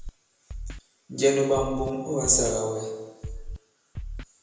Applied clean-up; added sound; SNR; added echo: none; Scratching (performance technique); 11 dB; reverberation time 1.0 s.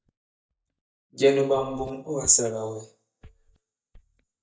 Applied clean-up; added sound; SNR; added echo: neural mask model DeepFilterNet 3.